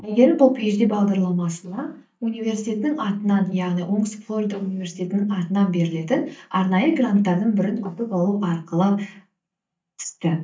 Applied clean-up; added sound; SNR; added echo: neural mask model DeepFilterNet 3.